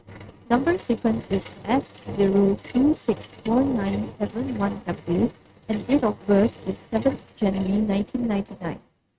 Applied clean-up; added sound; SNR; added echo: neural mask model RNNoise.